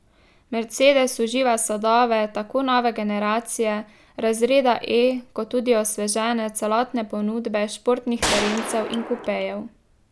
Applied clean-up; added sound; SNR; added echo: none; Gunshot, gunfire; 5 dB; none.